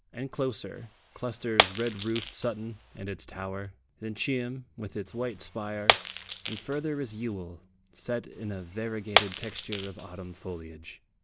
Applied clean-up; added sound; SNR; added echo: none; Shatter; -1 dB; none.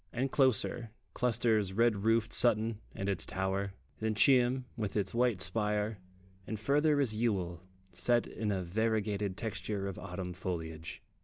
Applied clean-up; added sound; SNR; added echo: none; none; none; none.